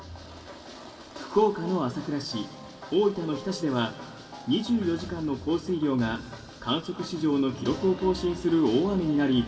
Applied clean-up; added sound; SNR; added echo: none; none; none; reverberation time 2.1 s.